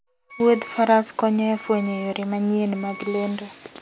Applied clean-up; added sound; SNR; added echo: none; Wind instrument, woodwind instrument; 19 dB; none.